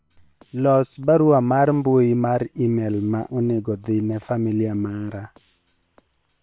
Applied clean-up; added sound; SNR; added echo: neural separator model SepFormer WHAM!.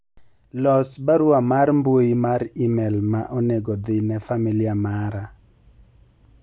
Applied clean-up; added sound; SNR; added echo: none; none; none; none.